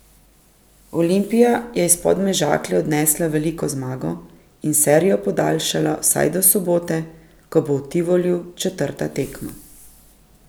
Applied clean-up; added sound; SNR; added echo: none; none; none; none.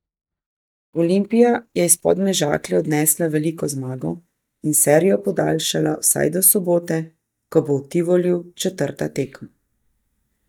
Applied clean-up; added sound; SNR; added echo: neural mask model DeepFilterNet 3.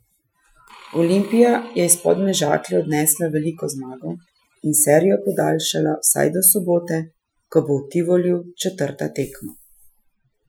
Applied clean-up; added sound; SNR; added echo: classical method Wiener filter.